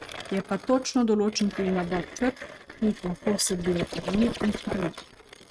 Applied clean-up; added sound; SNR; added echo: neural mask model RNNoise.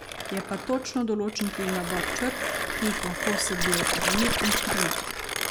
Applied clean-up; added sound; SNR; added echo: none; Mechanisms + Scratching (performance technique); -2 dB; none.